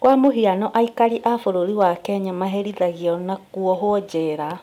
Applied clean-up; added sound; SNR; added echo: none; none; none; none.